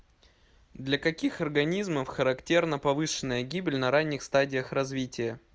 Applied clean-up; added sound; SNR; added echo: none; none; none; none.